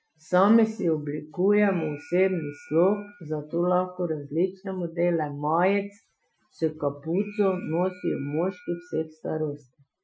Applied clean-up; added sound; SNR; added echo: classical method Wiener filter.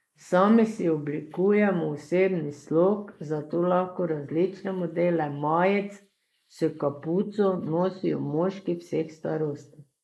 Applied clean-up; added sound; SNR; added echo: neural mask model Resemble Enhance denoiser.